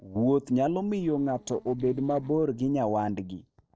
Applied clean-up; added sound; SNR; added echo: neural separator model SepFormer DNS4.